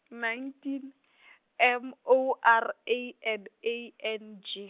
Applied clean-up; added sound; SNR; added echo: none; none; none; none.